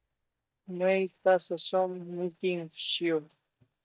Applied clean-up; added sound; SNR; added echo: neural mask model DeepFilterNet 3.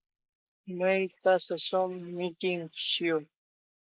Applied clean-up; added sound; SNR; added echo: neural mask model Resemble Enhance denoiser.